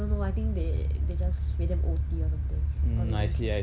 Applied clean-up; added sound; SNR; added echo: none; none; none; none.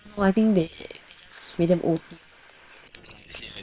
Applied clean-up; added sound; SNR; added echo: neural separator model SepFormer WHAM!.